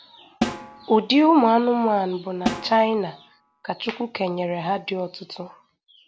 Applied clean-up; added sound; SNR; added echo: none; Snare drum; 10 dB; none.